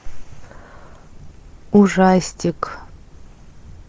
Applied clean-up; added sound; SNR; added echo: none; none; none; none.